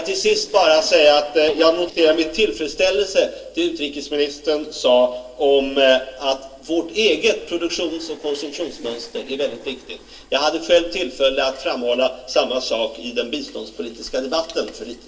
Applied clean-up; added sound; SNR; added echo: neural separator model SepFormer DNS4.